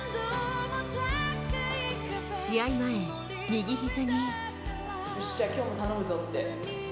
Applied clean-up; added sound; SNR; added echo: none; none; none; none.